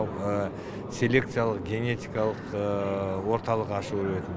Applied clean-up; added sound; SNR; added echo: none; none; none; none.